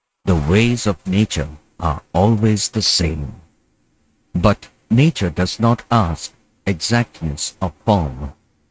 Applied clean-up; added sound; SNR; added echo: neural mask model RNNoise.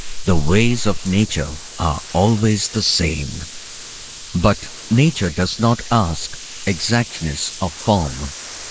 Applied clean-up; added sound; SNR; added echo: neural mask model Resemble Enhance denoiser.